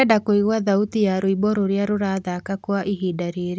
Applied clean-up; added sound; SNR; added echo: none; none; none; none.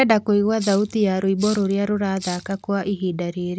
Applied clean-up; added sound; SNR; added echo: none; Rattle (instrument); 16 dB; none.